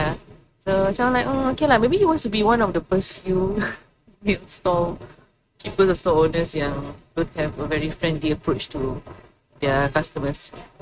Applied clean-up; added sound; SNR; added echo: neural mask model RNNoise.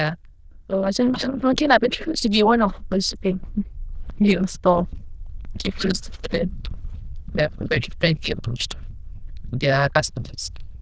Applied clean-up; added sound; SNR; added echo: neural diffusion model UNIVERSE++.